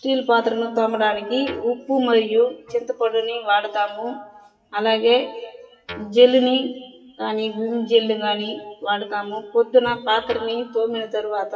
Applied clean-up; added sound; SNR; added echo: classical method WPE with log-MMSE.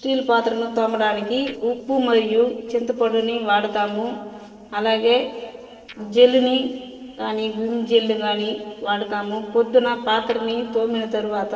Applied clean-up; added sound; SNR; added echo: neural separator model SepFormer DNS4.